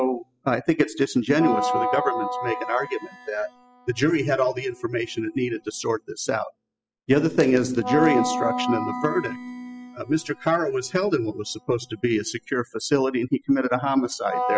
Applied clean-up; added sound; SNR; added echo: classical method spectral subtraction.